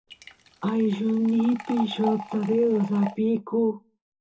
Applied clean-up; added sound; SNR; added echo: none; Liquid; 14 dB; reverberation time 0.2 s.